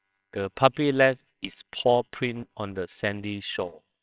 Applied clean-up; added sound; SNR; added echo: neural separator model SepFormer WHAMR!.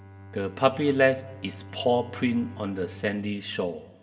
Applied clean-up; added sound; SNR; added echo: none; Bowed string instrument; 17 dB; reverberation time 1.7 s.